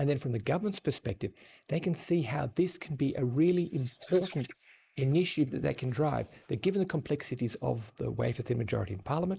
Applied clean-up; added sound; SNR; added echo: neural mask model Resemble Enhance denoiser.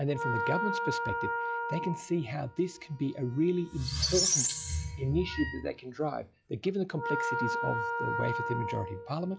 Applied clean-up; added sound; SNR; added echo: classical method log-MMSE.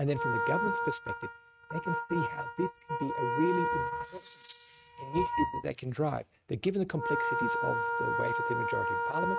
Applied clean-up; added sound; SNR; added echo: neural mask model RNNoise.